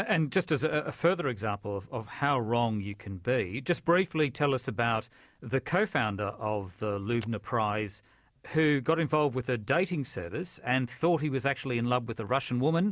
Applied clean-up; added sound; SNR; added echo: none; none; none; none.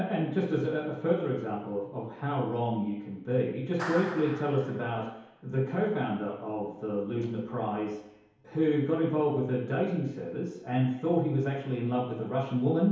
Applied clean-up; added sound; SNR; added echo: none; Clapping; 15 dB; reverberation time 2.2 s.